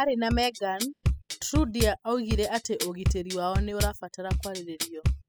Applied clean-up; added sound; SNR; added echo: classical method spectral subtraction.